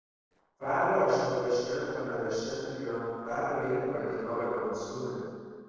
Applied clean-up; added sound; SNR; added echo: neural separator model SepFormer DNS4.